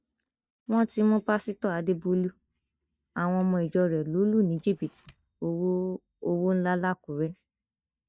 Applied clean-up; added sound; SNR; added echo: neural mask model DeepFilterNet 3.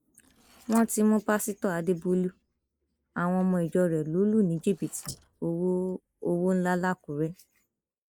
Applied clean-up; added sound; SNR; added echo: neural mask model Resemble Enhance denoiser.